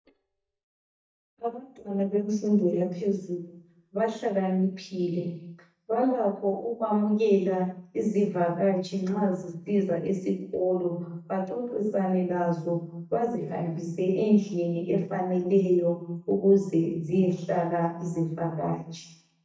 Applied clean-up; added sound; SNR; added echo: neural mask model DeepFilterNet 3.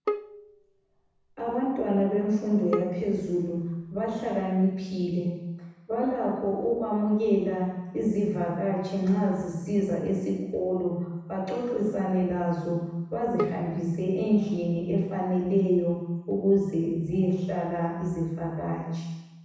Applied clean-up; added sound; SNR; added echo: none; Bowed string instrument; 10 dB; reverberation time 1.1 s.